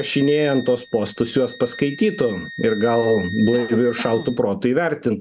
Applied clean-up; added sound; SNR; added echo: none; Wind instrument, woodwind instrument + Cough; 16 dB; none.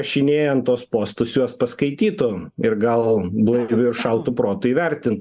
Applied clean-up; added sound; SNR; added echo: neural mask model Resemble Enhance denoiser.